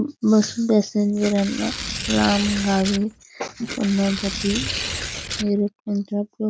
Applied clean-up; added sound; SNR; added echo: none; Tearing; 7 dB; none.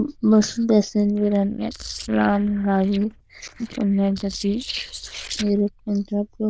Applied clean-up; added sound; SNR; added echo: neural diffusion model UNIVERSE++.